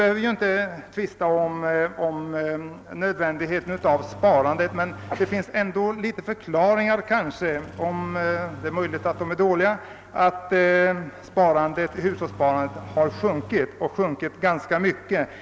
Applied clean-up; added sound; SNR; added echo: none; Engine starting; 18 dB; none.